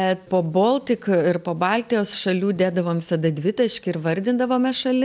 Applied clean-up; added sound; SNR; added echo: none; none; none; none.